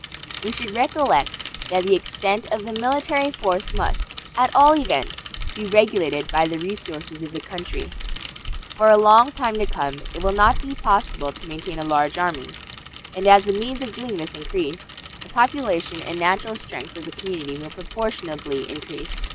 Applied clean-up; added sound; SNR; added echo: none; Mechanisms / Bicycle; 14 dB; none.